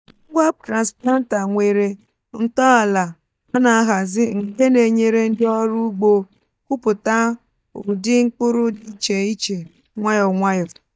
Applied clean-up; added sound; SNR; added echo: neural mask model DeepFilterNet 3.